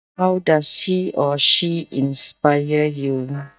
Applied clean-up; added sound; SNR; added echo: neural mask model DeepFilterNet 3.